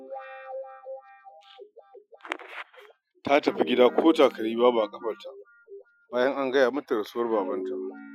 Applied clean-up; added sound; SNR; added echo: classical method Wiener filter.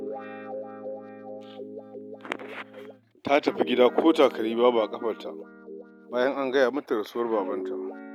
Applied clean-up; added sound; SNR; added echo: none; Guitar; 12 dB; none.